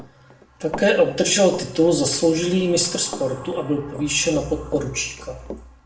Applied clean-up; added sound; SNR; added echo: none; Run; 18 dB; reverberation time 0.7 s.